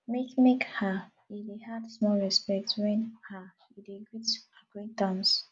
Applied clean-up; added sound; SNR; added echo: none; none; none; none.